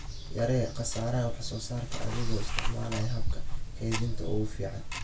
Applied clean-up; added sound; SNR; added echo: none; Tick-tock; -3 dB; reverberation time 0.2 s.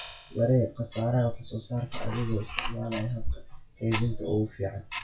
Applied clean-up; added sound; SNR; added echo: classical method WPE with log-MMSE.